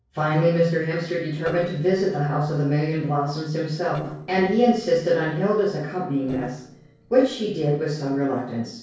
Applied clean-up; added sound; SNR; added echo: neural separator model SepFormer DNS4.